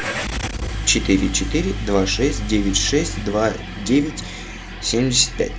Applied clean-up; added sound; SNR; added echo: none; Engine starting / Car; 6 dB; none.